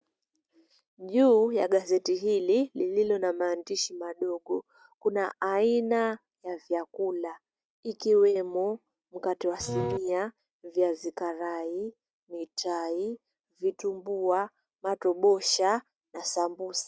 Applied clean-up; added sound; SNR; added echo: neural mask model RNNoise.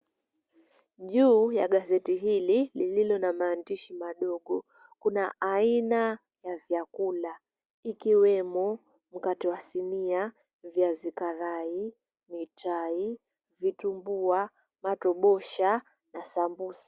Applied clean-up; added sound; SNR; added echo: none; none; none; none.